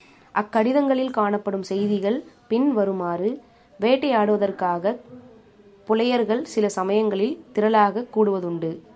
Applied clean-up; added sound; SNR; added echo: none; none; none; none.